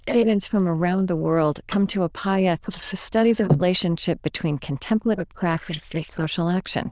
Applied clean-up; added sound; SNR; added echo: neural diffusion model UNIVERSE++.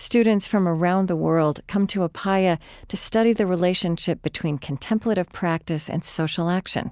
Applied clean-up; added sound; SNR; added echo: none; none; none; none.